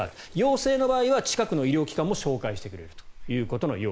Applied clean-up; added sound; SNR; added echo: neural mask model Resemble Enhance denoiser.